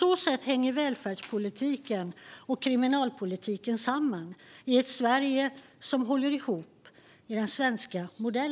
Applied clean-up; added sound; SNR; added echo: none; none; none; none.